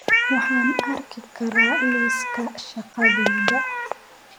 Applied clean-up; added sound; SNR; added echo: none; Cat; -3 dB; none.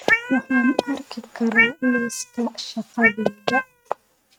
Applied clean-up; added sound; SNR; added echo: neural mask model RNNoise.